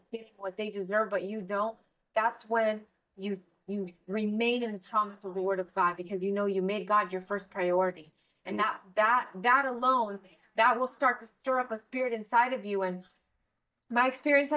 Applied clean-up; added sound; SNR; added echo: neural mask model DeepFilterNet 3.